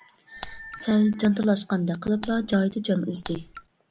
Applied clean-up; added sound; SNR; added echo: none; Raindrop; 16 dB; none.